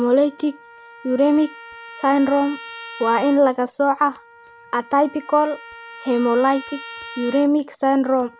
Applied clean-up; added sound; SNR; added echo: none; Trumpet; 19 dB; none.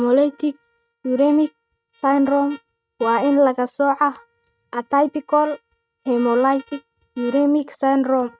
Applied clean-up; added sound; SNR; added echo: neural mask model RNNoise.